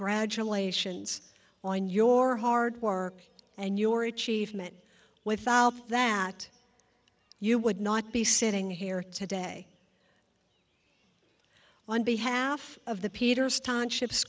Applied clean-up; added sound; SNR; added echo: none; none; none; none.